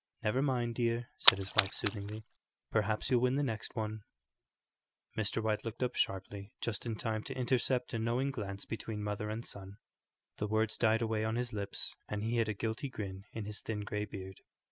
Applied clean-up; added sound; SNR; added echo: none; Splash, splatter; -4 dB; none.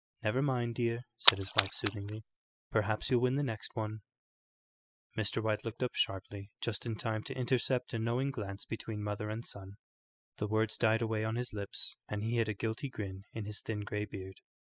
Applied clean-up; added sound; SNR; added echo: classical method spectral subtraction.